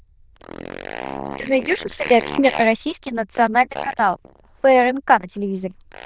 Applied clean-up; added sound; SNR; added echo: neural diffusion model UNIVERSE++.